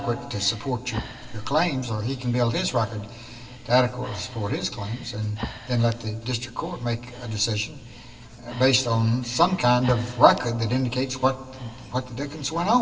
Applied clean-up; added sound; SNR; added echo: none; Breathing; 18 dB; reverberation time 0.2 s.